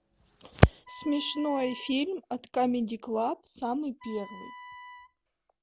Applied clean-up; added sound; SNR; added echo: none; Wind instrument, woodwind instrument; 18 dB; none.